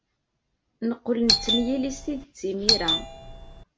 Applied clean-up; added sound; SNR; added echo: none; Doorbell; -3 dB; none.